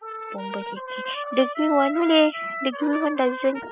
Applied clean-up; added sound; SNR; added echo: classical method spectral subtraction.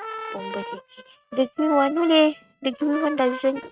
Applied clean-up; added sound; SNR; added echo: neural mask model RNNoise.